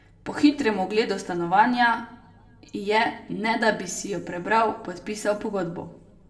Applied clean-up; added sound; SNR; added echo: none; none; none; reverberation time 0.7 s.